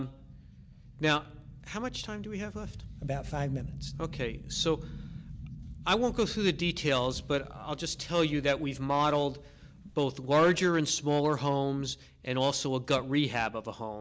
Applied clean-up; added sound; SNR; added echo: none; none; none; none.